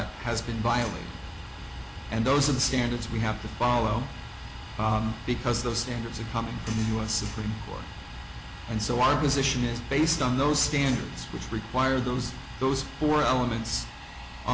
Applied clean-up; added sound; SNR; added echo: none; Domestic sounds, home sounds + Aircraft; 14 dB; none.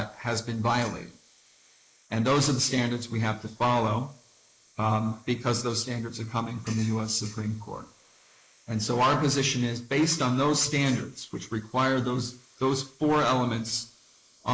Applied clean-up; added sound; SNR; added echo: neural mask model Resemble Enhance denoiser.